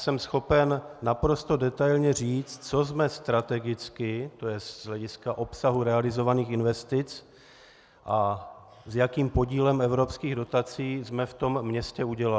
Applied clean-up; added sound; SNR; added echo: none; none; none; none.